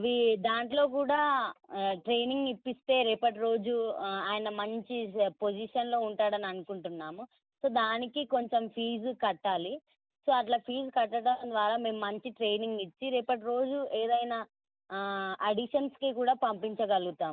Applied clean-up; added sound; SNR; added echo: none; none; none; none.